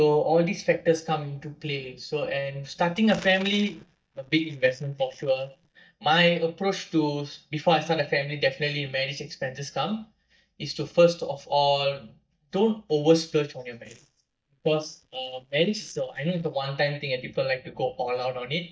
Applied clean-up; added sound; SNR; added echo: neural mask model DeepFilterNet 3.